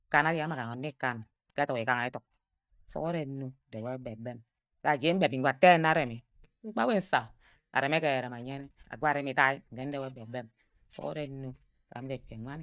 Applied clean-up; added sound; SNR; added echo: neural mask model DeepFilterNet 3.